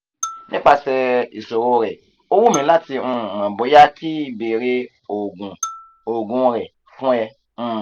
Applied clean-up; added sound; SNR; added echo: none; Marimba, xylophone; 18 dB; none.